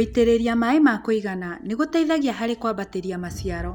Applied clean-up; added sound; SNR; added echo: none; Crowd; 18 dB; none.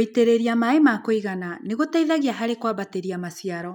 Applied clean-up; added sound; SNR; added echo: none; none; none; none.